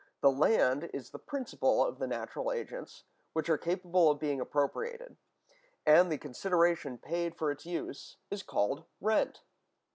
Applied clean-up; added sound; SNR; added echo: none; none; none; none.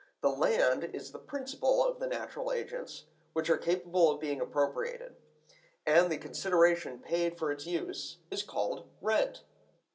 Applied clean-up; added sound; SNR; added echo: none; none; none; reverberation time 0.2 s.